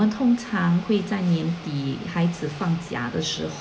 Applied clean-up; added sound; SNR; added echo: none; none; none; none.